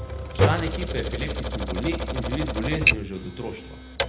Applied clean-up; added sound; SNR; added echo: none; Typewriter; -5 dB; reverberation time 0.7 s.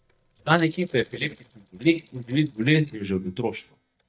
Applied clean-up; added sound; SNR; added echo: neural mask model DeepFilterNet 3.